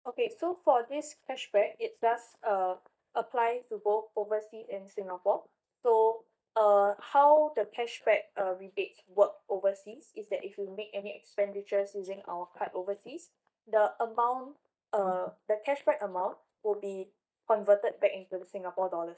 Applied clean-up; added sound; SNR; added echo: neural mask model DeepFilterNet 3.